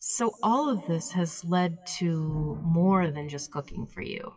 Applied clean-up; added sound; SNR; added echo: classical method WPE with log-MMSE.